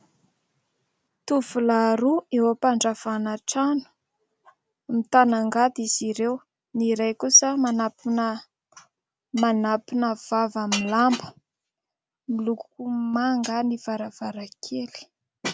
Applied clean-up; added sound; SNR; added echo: none; none; none; none.